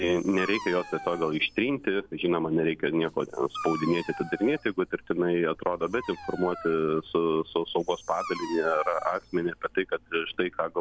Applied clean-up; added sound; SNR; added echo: none; Dog; 16 dB; none.